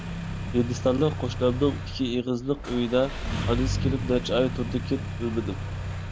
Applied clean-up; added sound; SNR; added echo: none; Engine starting; 4 dB; none.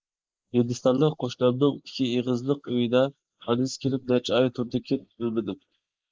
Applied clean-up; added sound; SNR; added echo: neural mask model Resemble Enhance denoiser.